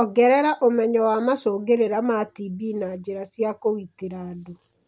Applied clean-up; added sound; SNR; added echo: none; none; none; none.